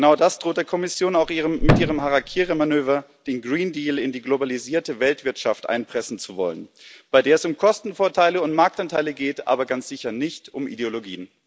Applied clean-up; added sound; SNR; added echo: none; Thump, thud; 1 dB; none.